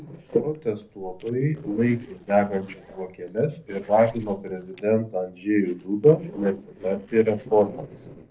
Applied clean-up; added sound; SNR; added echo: neural separator model SepFormer DNS4.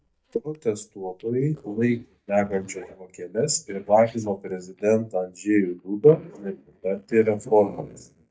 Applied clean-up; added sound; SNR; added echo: neural mask model DeepFilterNet 3.